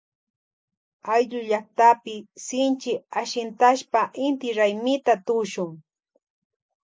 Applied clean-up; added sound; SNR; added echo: none; none; none; none.